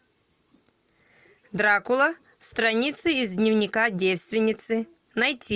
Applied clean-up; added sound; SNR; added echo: none; none; none; none.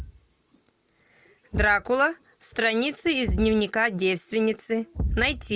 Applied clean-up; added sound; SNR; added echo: none; Thump, thud; 8 dB; none.